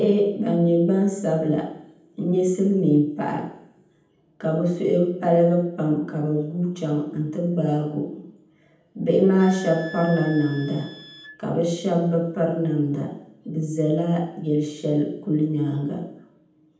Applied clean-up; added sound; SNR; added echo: none; Wind instrument, woodwind instrument; 19 dB; reverberation time 0.8 s.